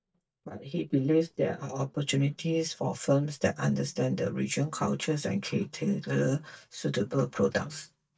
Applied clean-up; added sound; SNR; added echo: neural mask model DeepFilterNet 3.